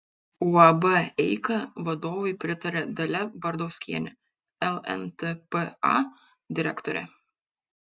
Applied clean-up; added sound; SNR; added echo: none; none; none; none.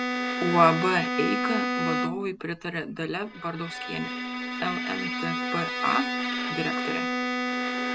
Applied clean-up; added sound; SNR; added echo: none; Bowed string instrument; 0 dB; none.